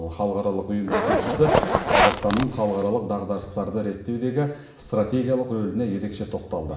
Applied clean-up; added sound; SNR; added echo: none; Zipper (clothing); -3 dB; reverberation time 0.7 s.